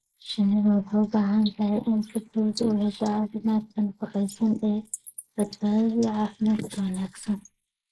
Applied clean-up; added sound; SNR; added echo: neural mask model Resemble Enhance denoiser.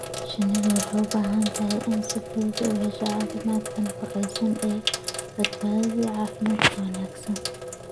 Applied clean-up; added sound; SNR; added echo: none; Sink (filling or washing); 6 dB; none.